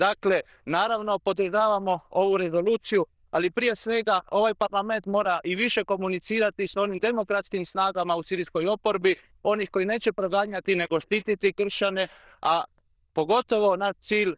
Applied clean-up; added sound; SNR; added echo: neural diffusion model UNIVERSE++.